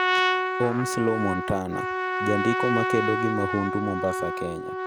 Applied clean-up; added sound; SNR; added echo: none; Trumpet; -1 dB; none.